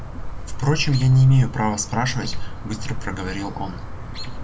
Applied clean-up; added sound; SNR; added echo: none; Chirp, tweet; 6 dB; none.